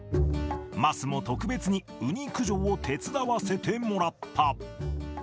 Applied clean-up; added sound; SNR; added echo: none; none; none; none.